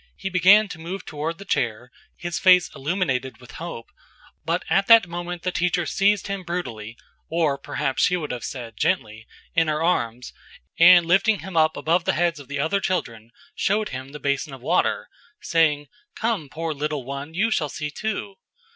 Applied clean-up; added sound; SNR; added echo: none; none; none; none.